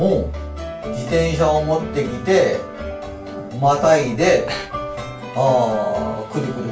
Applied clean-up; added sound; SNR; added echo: none; Breathing; 16 dB; reverberation time 0.2 s.